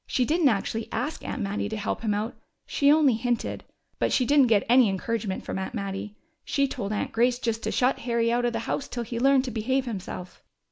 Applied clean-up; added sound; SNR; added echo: none; none; none; none.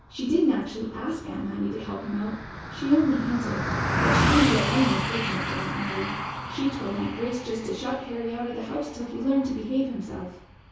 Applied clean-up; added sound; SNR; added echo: none; Car passing by; 3 dB; reverberation time 0.6 s.